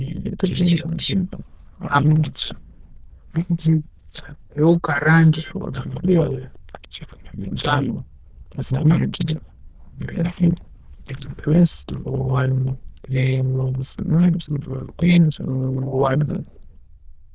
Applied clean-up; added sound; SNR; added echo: neural diffusion model UNIVERSE++.